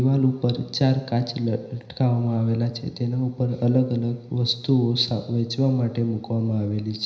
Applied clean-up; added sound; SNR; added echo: none; none; none; reverberation time 0.9 s.